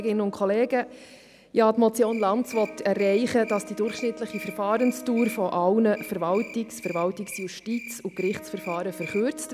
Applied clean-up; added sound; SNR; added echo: none; Wind instrument, woodwind instrument + Cricket; 16 dB; none.